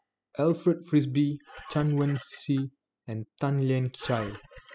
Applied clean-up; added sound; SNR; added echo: classical method spectral subtraction.